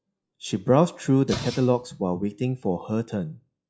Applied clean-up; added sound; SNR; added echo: classical method log-MMSE.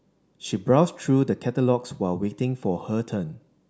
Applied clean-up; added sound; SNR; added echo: none; none; none; none.